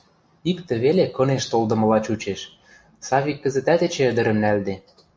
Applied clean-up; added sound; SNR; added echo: none; none; none; none.